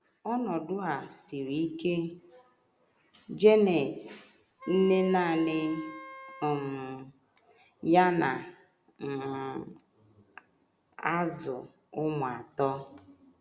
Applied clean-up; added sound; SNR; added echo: none; Wind instrument, woodwind instrument; 16 dB; none.